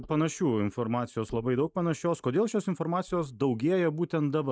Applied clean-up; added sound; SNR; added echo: neural mask model DeepFilterNet 3.